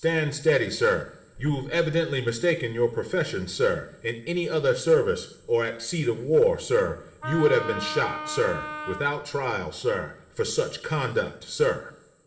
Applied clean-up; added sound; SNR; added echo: none; Wind instrument, woodwind instrument; 9 dB; reverberation time 1.3 s.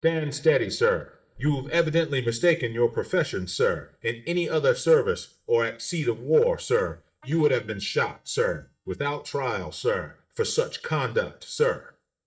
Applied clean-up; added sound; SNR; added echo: neural mask model DeepFilterNet 3.